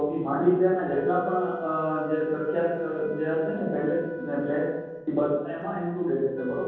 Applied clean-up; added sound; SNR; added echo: none; Wind instrument, woodwind instrument; 13 dB; reverberation time 1.3 s.